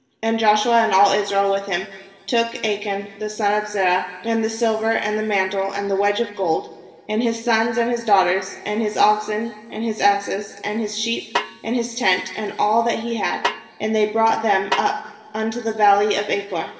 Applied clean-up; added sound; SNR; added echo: none; Snare drum; 9 dB; reverberation time 2.6 s.